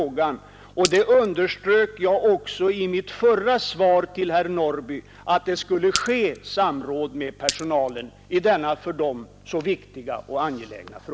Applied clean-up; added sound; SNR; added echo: none; Glass; 11 dB; none.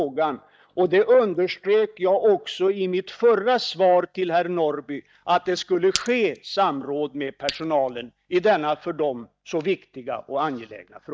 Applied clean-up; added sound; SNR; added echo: neural mask model DeepFilterNet 3.